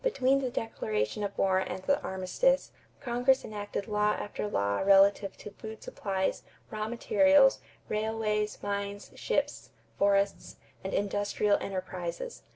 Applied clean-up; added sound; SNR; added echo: none; none; none; none.